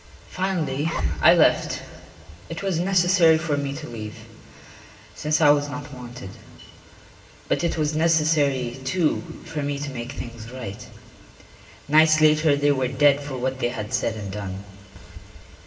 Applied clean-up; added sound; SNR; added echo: none; Zipper (clothing); 10 dB; reverberation time 2.7 s.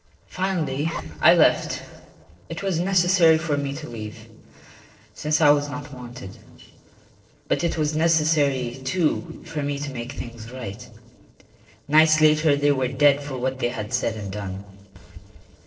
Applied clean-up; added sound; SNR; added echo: neural separator model SepFormer DNS4.